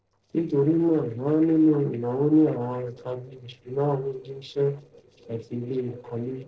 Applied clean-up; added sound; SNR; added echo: neural separator model SepFormer DNS4.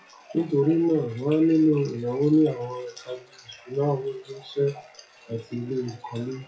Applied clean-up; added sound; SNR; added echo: classical method WPE with log-MMSE.